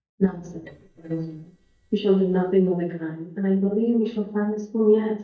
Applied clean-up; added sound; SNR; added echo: neural mask model DeepFilterNet 3.